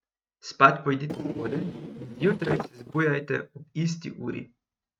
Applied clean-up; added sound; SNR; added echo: neural mask model RNNoise.